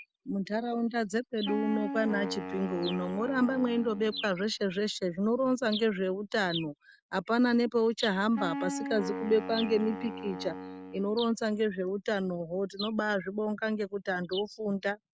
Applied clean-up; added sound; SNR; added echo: none; Wind instrument, woodwind instrument; 8 dB; none.